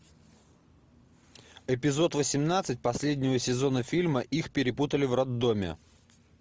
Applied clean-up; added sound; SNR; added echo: none; none; none; none.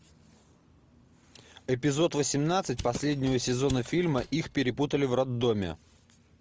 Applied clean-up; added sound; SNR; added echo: none; Mechanisms; 14 dB; none.